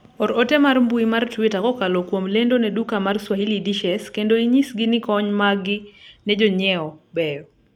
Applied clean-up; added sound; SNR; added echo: none; none; none; none.